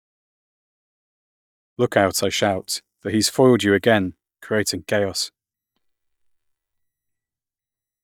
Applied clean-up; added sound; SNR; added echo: neural mask model DeepFilterNet 3.